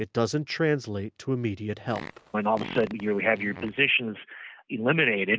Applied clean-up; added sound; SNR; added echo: none; Fart; 15 dB; none.